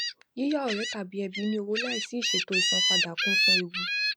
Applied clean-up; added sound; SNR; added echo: none; Gull, seagull; -4 dB; none.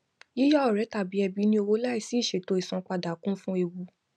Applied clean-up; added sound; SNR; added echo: none; none; none; none.